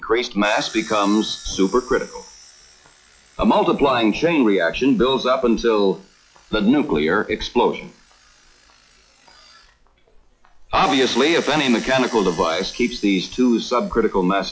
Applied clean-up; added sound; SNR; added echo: classical method log-MMSE.